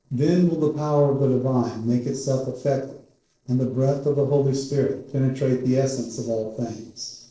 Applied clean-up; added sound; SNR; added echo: neural separator model SepFormer DNS4.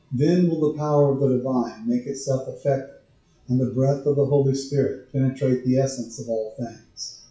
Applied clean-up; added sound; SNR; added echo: classical method WPE with log-MMSE.